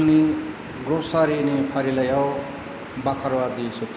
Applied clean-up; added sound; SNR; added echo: none; none; none; none.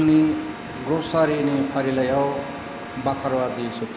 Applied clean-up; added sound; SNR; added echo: none; Bowed string instrument; 18 dB; none.